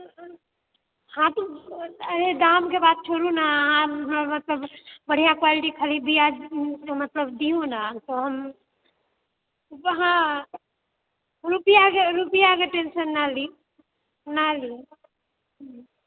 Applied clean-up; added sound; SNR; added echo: none; none; none; none.